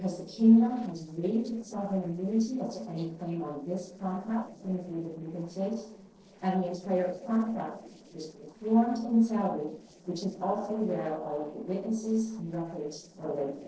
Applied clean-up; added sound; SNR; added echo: neural separator model SepFormer DNS4.